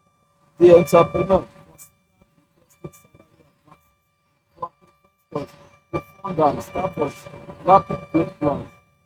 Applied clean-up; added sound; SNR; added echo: neural mask model RNNoise.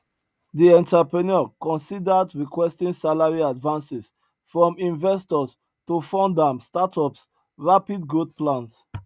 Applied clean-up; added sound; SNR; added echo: none; none; none; none.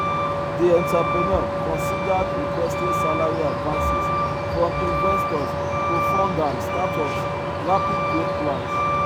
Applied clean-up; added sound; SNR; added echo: none; Truck; -3 dB; none.